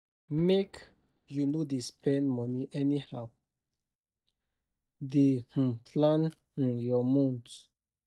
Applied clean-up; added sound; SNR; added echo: neural mask model DeepFilterNet 3.